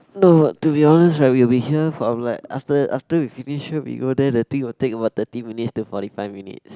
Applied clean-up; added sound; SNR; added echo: none; none; none; none.